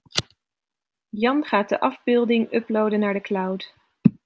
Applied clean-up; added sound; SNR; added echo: none; none; none; none.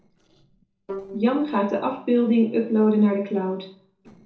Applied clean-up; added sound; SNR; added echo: neural separator model SepFormer DNS4.